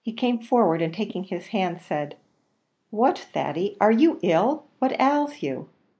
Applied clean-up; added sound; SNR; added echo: neural mask model Resemble Enhance denoiser.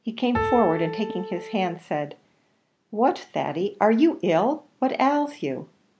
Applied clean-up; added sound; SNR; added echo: none; Piano; 5 dB; none.